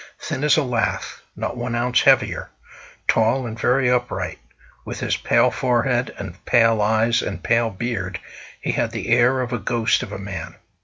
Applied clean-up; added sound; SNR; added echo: none; none; none; none.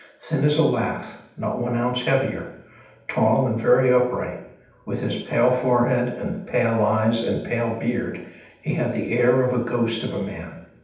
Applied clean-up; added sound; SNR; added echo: none; none; none; reverberation time 0.8 s.